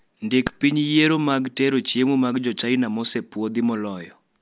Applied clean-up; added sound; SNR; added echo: none; none; none; none.